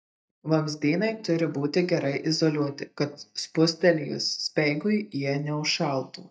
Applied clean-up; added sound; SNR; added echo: neural mask model DeepFilterNet 3.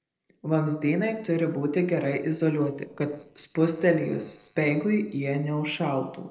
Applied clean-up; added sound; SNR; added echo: neural separator model SepFormer DNS4.